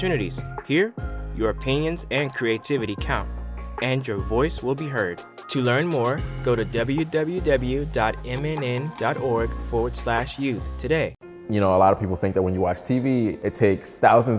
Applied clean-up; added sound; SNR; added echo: none; none; none; none.